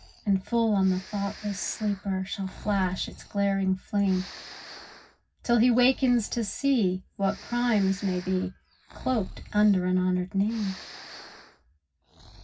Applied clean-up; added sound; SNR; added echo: none; Breathing; 18 dB; reverberation time 0.4 s.